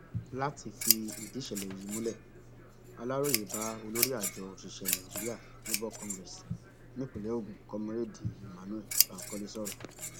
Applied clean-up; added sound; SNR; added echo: none; Scissors; -2 dB; none.